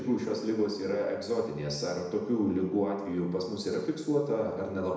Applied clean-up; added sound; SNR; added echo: none; none; none; reverberation time 1.0 s.